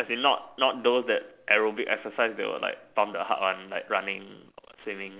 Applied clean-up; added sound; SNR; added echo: none; none; none; none.